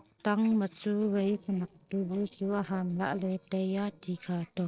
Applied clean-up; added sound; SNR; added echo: neural separator model SepFormer DNS4.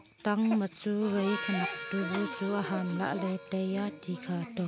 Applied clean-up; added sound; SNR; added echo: none; Harmonica; 10 dB; none.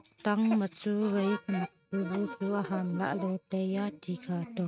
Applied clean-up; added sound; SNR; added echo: neural mask model RNNoise.